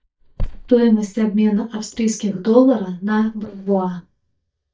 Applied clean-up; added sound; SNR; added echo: neural mask model DeepFilterNet 3.